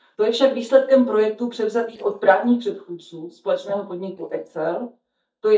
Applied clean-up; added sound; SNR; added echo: neural mask model DeepFilterNet 3.